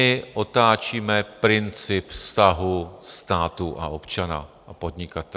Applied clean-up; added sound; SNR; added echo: none; none; none; none.